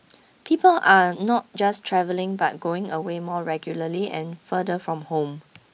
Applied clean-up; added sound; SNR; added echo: none; none; none; none.